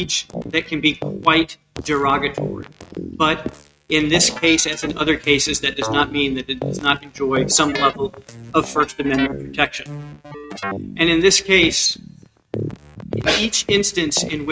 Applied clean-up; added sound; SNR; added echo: neural mask model RNNoise.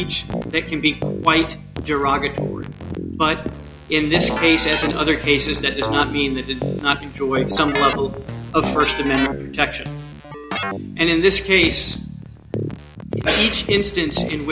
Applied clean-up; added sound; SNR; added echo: none; Keyboard (musical); 7 dB; none.